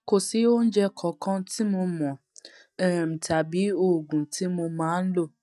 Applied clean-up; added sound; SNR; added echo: neural mask model DeepFilterNet 3.